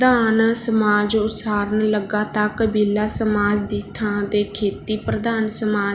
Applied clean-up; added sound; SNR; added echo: none; none; none; none.